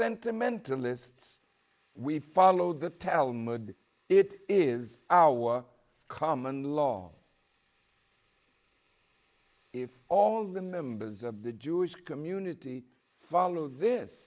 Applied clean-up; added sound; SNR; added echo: neural mask model Resemble Enhance denoiser.